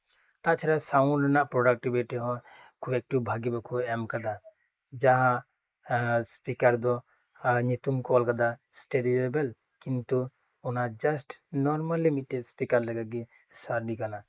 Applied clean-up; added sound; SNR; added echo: neural mask model Resemble Enhance denoiser.